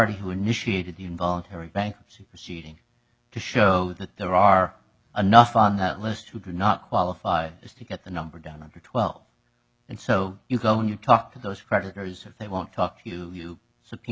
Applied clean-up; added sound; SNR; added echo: none; none; none; none.